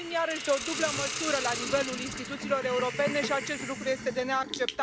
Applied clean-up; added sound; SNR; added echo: none; Hiss; 5 dB; none.